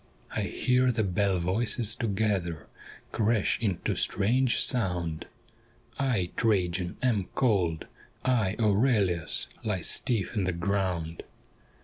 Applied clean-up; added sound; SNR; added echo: none; none; none; none.